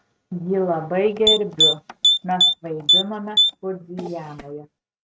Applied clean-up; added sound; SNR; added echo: neural mask model RNNoise.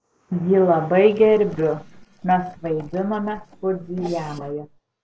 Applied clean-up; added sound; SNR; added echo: neural mask model Resemble Enhance denoiser.